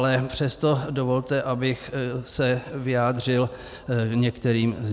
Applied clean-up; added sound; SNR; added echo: none; none; none; none.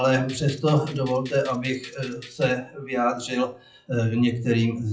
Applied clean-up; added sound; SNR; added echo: classical method WPE with log-MMSE.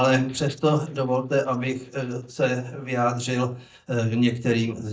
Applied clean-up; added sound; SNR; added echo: neural mask model DeepFilterNet 3.